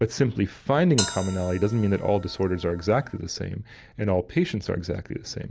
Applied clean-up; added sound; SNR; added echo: none; Bell; 10 dB; none.